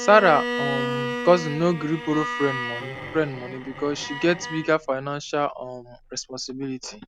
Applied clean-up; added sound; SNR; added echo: none; Bowed string instrument; 8 dB; none.